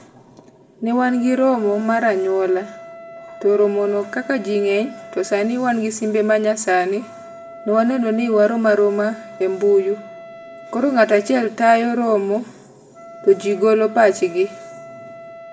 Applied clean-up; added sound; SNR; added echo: none; Wind instrument, woodwind instrument; 19 dB; reverberation time 0.4 s.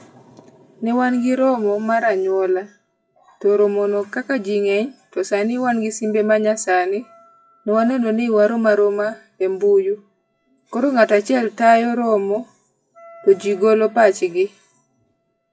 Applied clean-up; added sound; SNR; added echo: classical method WPE with log-MMSE.